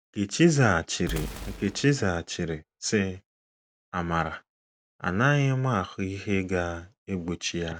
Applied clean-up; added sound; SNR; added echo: none; Boom; 13 dB; none.